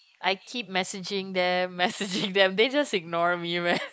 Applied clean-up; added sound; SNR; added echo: neural mask model Resemble Enhance denoiser.